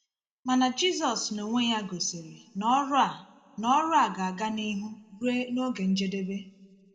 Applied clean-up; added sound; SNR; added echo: none; none; none; reverberation time 1.5 s.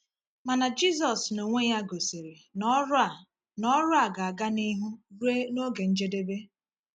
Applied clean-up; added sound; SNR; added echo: none; none; none; none.